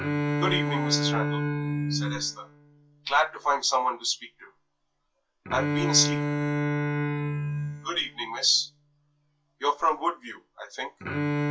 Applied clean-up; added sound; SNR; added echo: classical method log-MMSE.